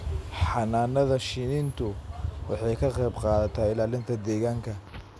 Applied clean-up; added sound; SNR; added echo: none; none; none; none.